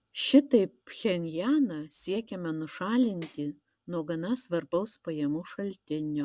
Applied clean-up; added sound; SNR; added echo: none; Tambourine; 19 dB; none.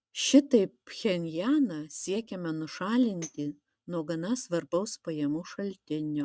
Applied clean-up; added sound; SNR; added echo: neural mask model RNNoise.